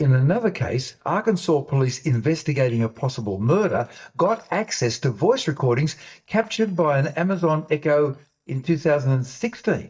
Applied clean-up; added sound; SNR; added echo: neural mask model DeepFilterNet 3.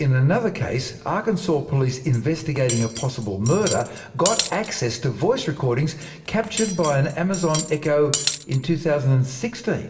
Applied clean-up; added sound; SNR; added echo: none; Cutlery, silverware; 10 dB; reverberation time 0.9 s.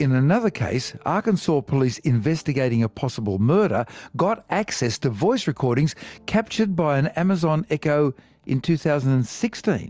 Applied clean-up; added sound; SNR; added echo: none; none; none; none.